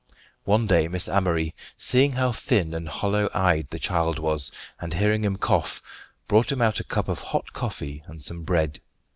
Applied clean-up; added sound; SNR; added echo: none; none; none; none.